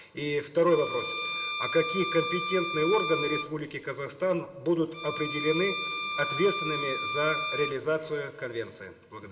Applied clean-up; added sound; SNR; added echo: none; Bowed string instrument; 4 dB; reverberation time 1.4 s.